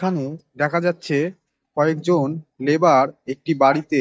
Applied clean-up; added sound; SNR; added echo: neural mask model DeepFilterNet 3.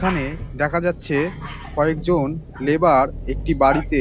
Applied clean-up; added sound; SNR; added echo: none; Engine; 12 dB; none.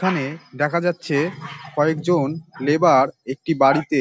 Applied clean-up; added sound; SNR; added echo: none; none; none; none.